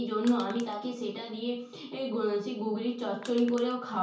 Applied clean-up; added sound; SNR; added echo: none; Crushing; 18 dB; reverberation time 0.6 s.